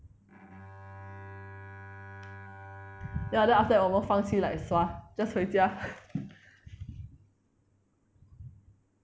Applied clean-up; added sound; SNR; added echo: none; Bowed string instrument; 18 dB; none.